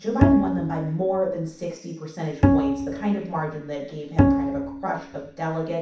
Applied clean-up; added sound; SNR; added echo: none; Bowed string instrument; -3 dB; reverberation time 0.7 s.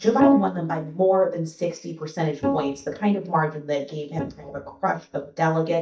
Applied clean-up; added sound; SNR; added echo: neural mask model DeepFilterNet 3.